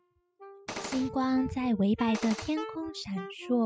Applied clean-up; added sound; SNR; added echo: classical method spectral subtraction.